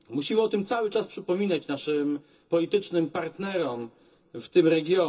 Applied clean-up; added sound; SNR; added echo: none; none; none; reverberation time 0.2 s.